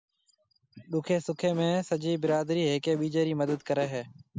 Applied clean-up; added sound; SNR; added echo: none; Whoosh, swoosh, swish; 18 dB; none.